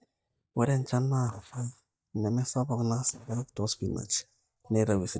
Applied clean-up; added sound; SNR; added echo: neural mask model DeepFilterNet 3.